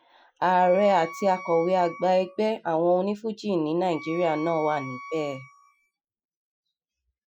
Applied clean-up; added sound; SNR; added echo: classical method Wiener filter.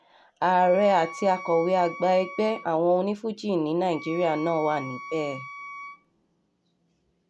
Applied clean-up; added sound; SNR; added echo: none; Wind instrument, woodwind instrument; 15 dB; none.